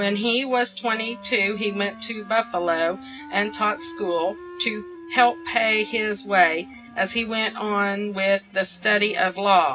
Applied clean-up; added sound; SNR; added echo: none; Wind instrument, woodwind instrument; 18 dB; reverberation time 0.4 s.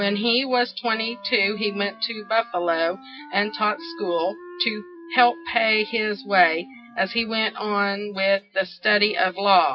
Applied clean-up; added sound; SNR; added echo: classical method WPE with log-MMSE.